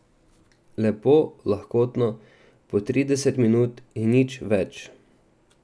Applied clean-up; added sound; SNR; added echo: none; none; none; none.